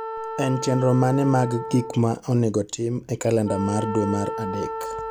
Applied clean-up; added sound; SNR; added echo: none; Wind instrument, woodwind instrument; 9 dB; none.